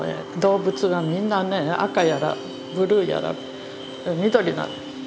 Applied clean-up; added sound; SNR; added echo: none; none; none; none.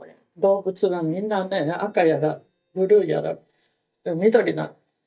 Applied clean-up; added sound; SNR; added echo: neural mask model DeepFilterNet 3.